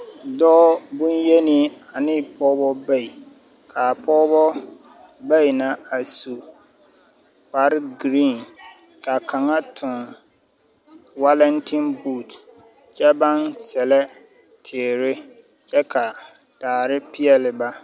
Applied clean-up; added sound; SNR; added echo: none; none; none; none.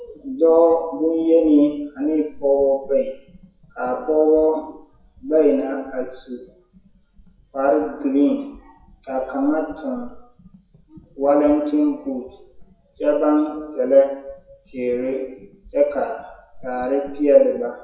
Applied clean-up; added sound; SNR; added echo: classical method WPE with log-MMSE.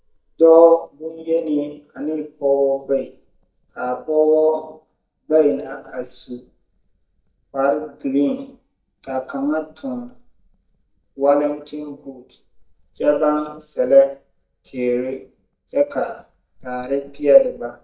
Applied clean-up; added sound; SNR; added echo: neural mask model DeepFilterNet 3.